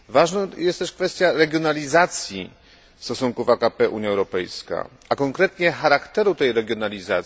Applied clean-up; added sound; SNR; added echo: none; none; none; none.